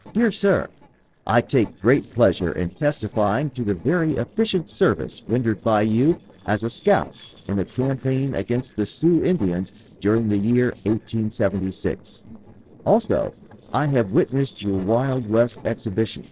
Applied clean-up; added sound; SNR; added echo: neural separator model SepFormer DNS4.